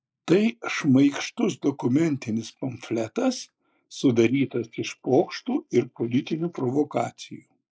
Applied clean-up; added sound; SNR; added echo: neural mask model Resemble Enhance denoiser.